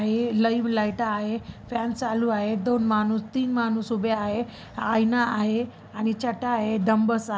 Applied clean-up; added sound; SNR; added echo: none; none; none; none.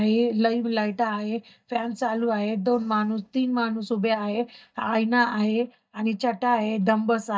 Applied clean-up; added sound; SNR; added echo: neural mask model DeepFilterNet 3.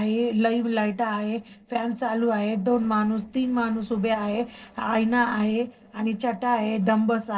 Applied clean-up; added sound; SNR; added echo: neural separator model SepFormer DNS4.